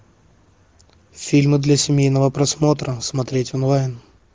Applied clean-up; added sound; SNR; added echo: none; none; none; none.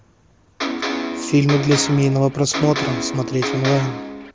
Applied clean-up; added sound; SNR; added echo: none; Electric guitar; 5 dB; none.